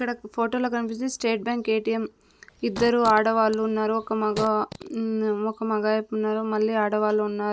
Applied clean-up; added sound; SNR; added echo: none; Fart; 15 dB; none.